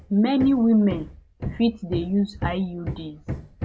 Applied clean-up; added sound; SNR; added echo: none; Hammer; 10 dB; none.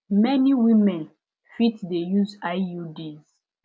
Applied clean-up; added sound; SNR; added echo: none; none; none; none.